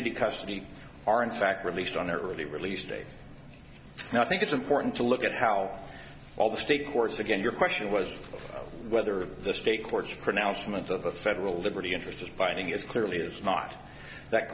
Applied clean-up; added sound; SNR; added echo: none; none; none; none.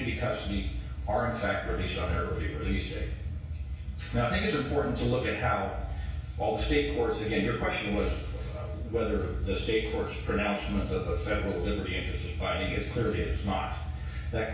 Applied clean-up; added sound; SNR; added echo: none; none; none; reverberation time 0.6 s.